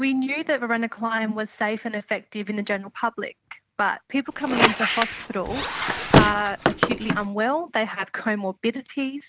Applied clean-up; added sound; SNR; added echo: none; Squeak; -3 dB; none.